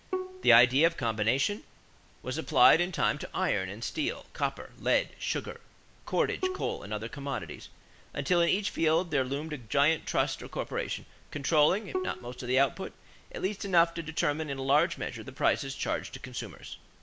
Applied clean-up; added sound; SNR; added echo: none; Bowed string instrument; 12 dB; none.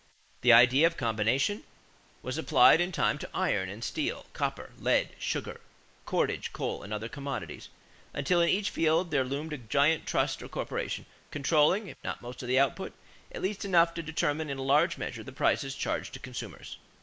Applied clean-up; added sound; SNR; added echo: neural mask model Resemble Enhance denoiser.